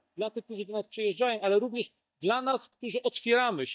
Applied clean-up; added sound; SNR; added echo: neural mask model DeepFilterNet 3.